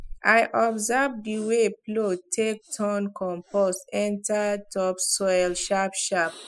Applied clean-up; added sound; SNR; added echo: classical method spectral subtraction.